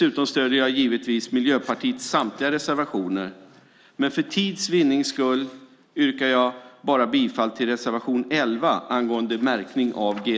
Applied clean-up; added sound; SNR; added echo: none; none; none; none.